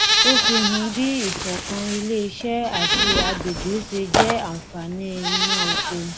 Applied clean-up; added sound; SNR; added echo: none; Tearing + Livestock, farm animals, working animals; -3 dB; none.